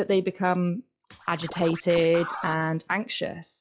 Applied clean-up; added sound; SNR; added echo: classical method log-MMSE.